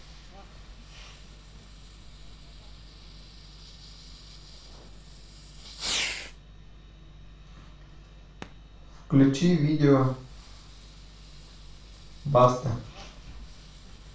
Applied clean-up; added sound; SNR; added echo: none; Fireworks; 14 dB; reverberation time 0.4 s.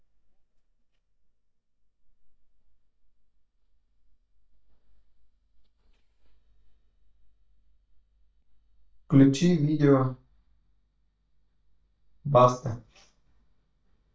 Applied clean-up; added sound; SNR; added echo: neural mask model DeepFilterNet 3.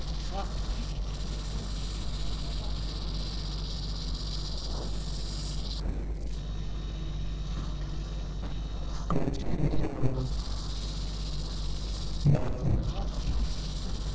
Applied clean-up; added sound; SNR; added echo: neural separator model SepFormer DNS4.